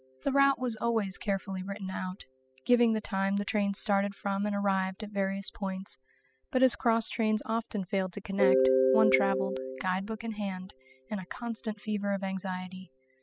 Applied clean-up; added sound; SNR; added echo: classical method spectral subtraction.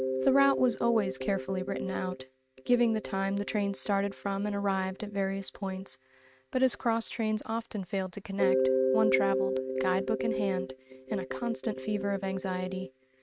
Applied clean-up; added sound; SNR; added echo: neural mask model RNNoise.